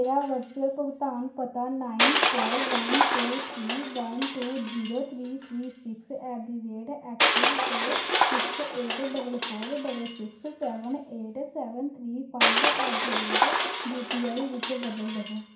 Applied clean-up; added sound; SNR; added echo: none; Crushing; -4 dB; reverberation time 0.5 s.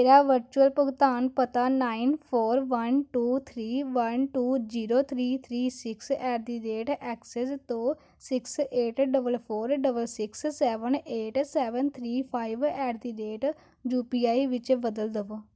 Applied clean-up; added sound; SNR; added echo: none; none; none; none.